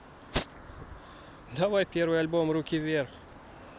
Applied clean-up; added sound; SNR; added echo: none; none; none; none.